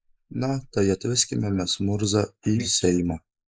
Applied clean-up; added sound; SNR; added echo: neural mask model Resemble Enhance denoiser.